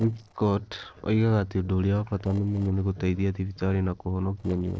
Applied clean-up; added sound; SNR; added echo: neural separator model SepFormer DNS4.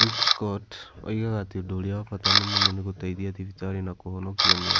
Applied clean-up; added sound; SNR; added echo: none; Camera; -4 dB; none.